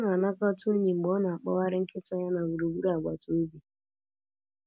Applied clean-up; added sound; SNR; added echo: none; none; none; none.